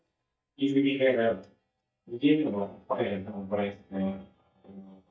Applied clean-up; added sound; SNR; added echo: neural mask model DeepFilterNet 3.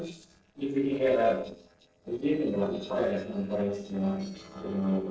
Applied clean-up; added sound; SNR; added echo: neural separator model SepFormer DNS4.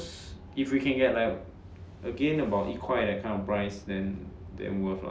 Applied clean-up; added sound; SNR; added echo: none; none; none; none.